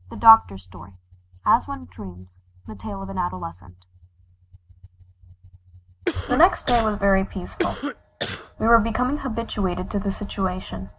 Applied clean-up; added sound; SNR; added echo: none; Cough; 5 dB; none.